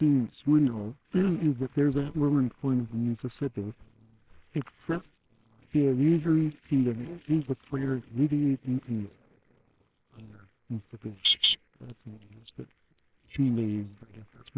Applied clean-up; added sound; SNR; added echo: neural separator model SepFormer WHAMR!.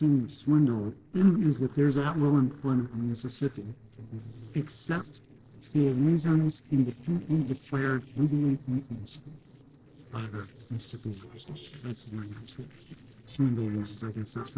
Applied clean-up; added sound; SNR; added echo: neural separator model SepFormer DNS4.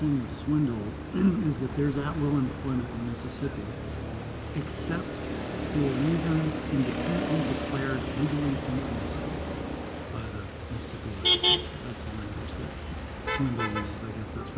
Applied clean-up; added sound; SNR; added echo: none; Motor vehicle (road); 1 dB; reverberation time 0.7 s.